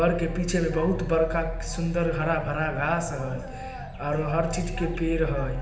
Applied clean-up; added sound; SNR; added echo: none; Vehicle; 7 dB; reverberation time 0.8 s.